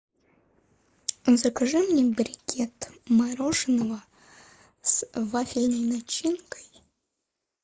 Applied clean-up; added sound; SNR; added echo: neural mask model Resemble Enhance denoiser.